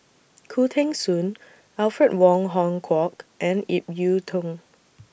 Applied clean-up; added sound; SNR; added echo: none; none; none; none.